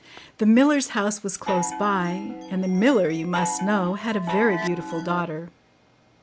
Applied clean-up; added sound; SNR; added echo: none; Chime; 8 dB; none.